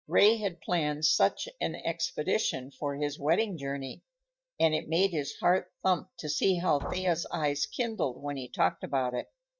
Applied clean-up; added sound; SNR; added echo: neural mask model DeepFilterNet 3.